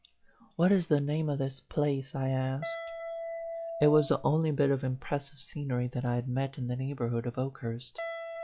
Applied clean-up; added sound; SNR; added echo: classical method log-MMSE.